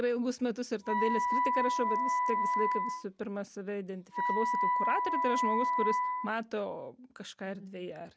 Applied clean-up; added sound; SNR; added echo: none; Wind instrument, woodwind instrument; -4 dB; none.